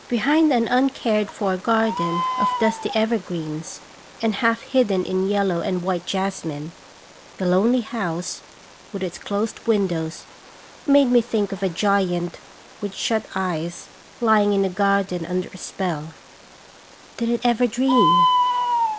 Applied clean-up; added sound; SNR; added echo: none; Bird; 7 dB; none.